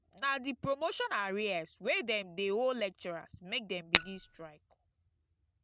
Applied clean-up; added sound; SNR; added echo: none; Tap / Glass; -3 dB; none.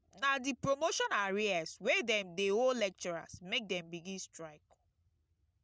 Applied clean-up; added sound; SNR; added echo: none; none; none; none.